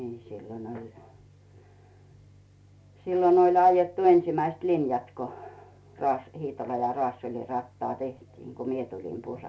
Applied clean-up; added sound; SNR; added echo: none; none; none; none.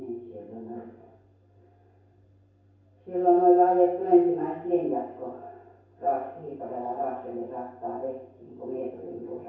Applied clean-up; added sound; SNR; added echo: none; none; none; reverberation time 0.7 s.